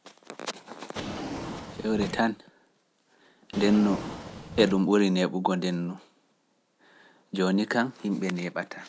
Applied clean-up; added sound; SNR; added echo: none; Drawer open or close; 10 dB; none.